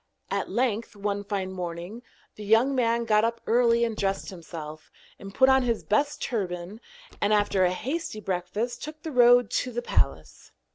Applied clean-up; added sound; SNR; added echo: none; Door; 18 dB; none.